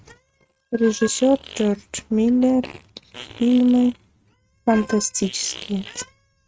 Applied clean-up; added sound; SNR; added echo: neural mask model RNNoise.